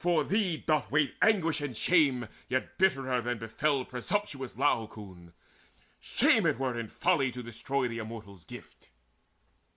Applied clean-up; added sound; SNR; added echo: none; none; none; none.